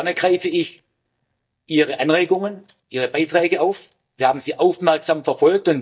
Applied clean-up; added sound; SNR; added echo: neural mask model DeepFilterNet 3.